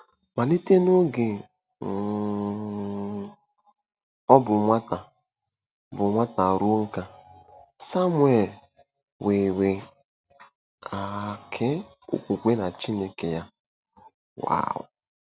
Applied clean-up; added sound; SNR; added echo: none; none; none; none.